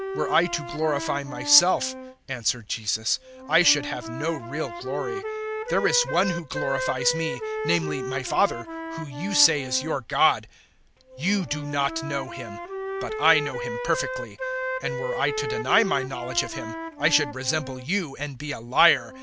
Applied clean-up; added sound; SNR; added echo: none; Wind instrument, woodwind instrument; 7 dB; none.